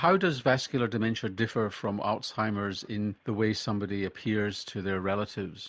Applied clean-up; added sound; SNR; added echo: none; none; none; none.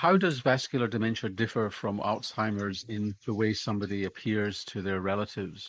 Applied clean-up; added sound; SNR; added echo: neural mask model Resemble Enhance denoiser.